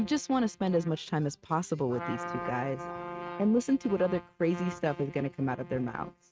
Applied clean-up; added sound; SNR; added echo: neural mask model RNNoise.